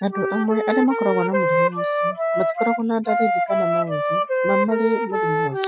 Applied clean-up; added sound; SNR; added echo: classical method Wiener filter.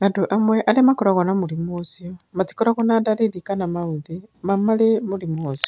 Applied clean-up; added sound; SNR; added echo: none; none; none; none.